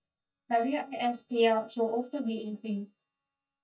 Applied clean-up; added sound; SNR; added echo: neural mask model DeepFilterNet 3.